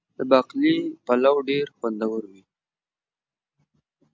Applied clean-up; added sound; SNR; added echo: none; none; none; none.